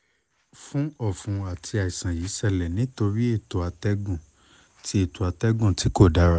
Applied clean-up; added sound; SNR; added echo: none; none; none; none.